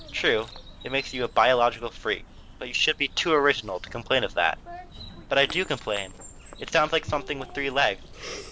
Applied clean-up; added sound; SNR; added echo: none; Bird vocalization, bird call, bird song; 16 dB; none.